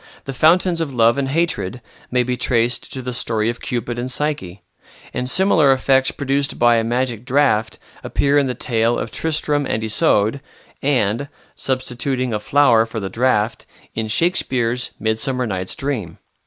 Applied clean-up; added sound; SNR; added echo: none; none; none; none.